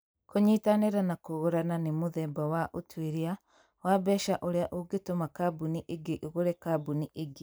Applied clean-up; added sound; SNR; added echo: neural mask model Resemble Enhance denoiser.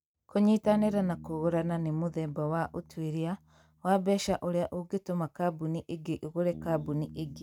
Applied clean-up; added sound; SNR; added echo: neural mask model RNNoise.